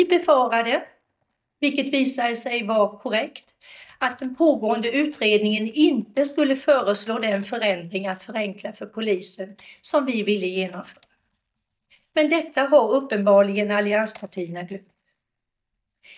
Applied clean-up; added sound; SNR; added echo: neural mask model DeepFilterNet 3.